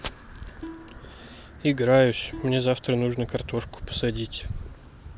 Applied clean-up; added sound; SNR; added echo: none; Plucked string instrument; 18 dB; none.